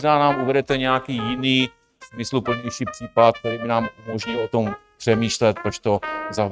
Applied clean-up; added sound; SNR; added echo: neural mask model RNNoise.